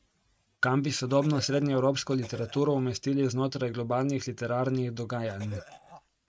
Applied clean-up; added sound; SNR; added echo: none; Cough; 19 dB; none.